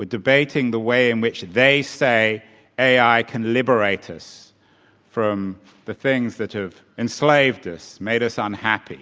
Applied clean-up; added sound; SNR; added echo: none; none; none; none.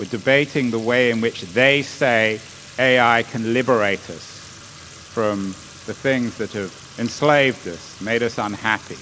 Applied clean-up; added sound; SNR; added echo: none; Fill (with liquid) / Trickle, dribble / Sink (filling or washing); 19 dB; none.